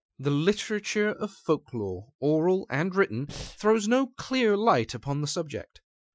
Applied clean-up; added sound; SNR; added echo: classical method Wiener filter.